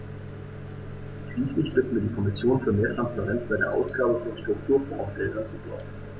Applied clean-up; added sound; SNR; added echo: none; Microwave oven; 10 dB; none.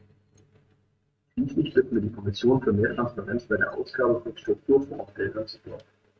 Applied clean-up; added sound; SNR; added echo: neural mask model RNNoise.